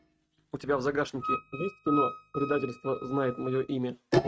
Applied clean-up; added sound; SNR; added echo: neural mask model RNNoise.